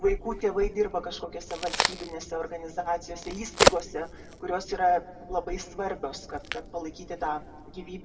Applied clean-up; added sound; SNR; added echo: none; Crack; 2 dB; reverberation time 1.3 s.